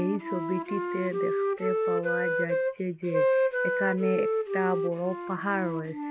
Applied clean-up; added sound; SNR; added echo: none; Wind instrument, woodwind instrument; -3 dB; none.